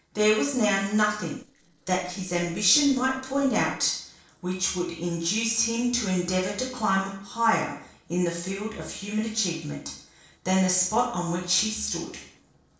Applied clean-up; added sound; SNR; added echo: neural separator model SepFormer DNS4.